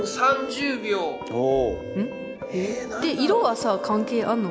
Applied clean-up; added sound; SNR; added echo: none; Bowed string instrument; 16 dB; none.